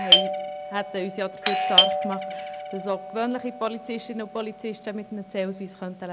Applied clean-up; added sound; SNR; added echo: none; Doorbell; -4 dB; none.